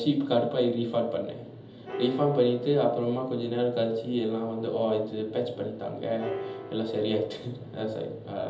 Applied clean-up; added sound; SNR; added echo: none; Piano; 15 dB; reverberation time 1.2 s.